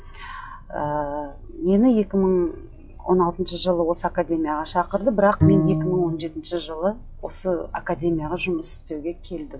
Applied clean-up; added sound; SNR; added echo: classical method log-MMSE.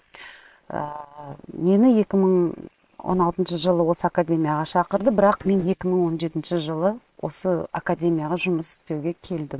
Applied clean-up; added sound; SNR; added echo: neural separator model SepFormer WHAM!.